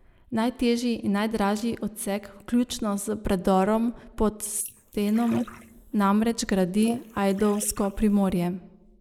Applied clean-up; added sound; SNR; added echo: neural mask model Resemble Enhance denoiser.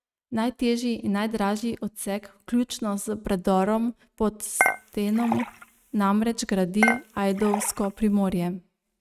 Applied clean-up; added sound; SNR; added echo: neural mask model RNNoise.